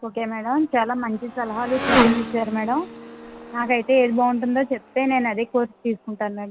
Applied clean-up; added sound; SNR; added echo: none; Motorcycle; 6 dB; none.